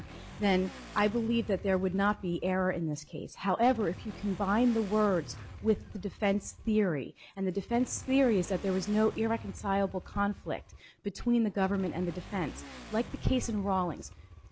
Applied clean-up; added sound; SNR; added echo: none; Motorcycle / Accelerating, revving, vroom; 16 dB; none.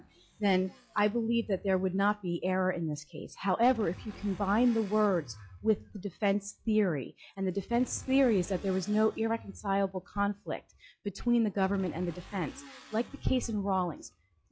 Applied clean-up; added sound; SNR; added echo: classical method log-MMSE.